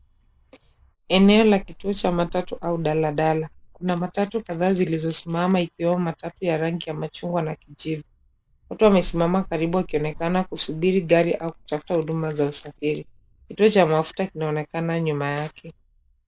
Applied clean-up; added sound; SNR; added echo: neural mask model Resemble Enhance denoiser.